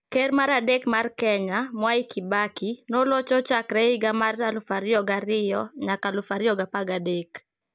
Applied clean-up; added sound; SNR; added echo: none; none; none; none.